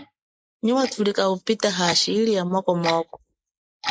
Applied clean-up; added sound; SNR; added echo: neural mask model Resemble Enhance denoiser.